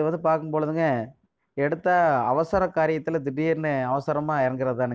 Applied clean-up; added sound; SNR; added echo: none; none; none; none.